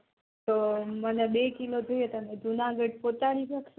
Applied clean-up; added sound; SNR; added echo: none; none; none; none.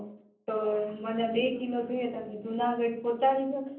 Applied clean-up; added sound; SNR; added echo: none; none; none; reverberation time 0.6 s.